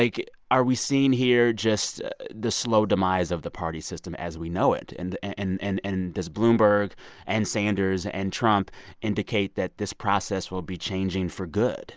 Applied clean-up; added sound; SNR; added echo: none; none; none; none.